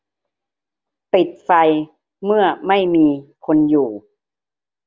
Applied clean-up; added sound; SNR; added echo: none; none; none; none.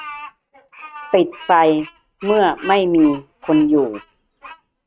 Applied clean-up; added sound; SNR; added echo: neural mask model RNNoise.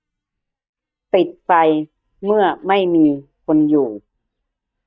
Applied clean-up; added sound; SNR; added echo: neural mask model DeepFilterNet 3.